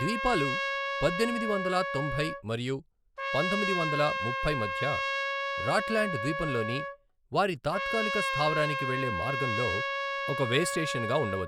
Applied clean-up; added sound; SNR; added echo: none; Trumpet; 1 dB; none.